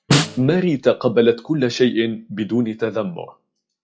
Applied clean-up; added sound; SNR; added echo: classical method log-MMSE.